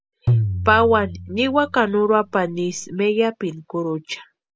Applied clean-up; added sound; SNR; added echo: none; Tabla; 5 dB; none.